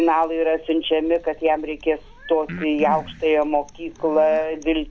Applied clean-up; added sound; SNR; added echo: none; Cat + Breathing; 17 dB; none.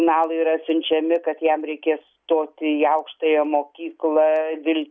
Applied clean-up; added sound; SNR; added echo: none; none; none; none.